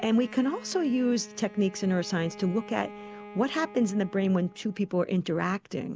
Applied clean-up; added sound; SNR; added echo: none; Bowed string instrument; 18 dB; none.